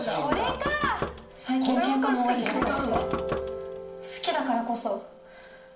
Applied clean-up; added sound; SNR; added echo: none; Knock; 8 dB; reverberation time 0.8 s.